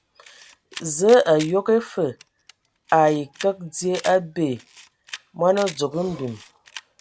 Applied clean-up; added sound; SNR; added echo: none; Burping, eructation + Camera; 19 dB; none.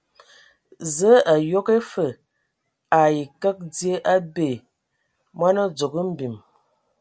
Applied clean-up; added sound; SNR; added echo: none; none; none; none.